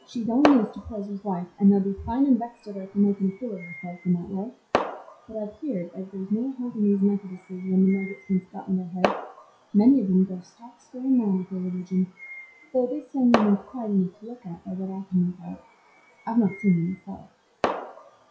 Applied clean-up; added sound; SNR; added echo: classical method WPE with log-MMSE.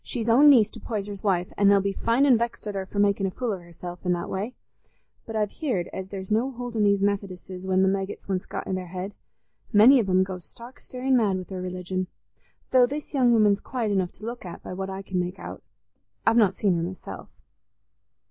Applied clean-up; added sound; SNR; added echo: none; none; none; none.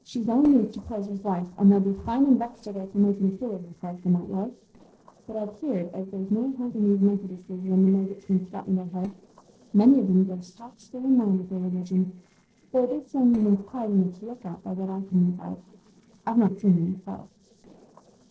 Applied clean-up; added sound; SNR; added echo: neural separator model SepFormer DNS4.